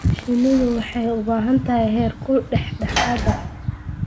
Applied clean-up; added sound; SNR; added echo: none; Fire + Sliding door / Slam; 10 dB; none.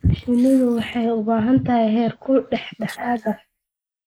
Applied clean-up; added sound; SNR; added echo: neural mask model Resemble Enhance denoiser.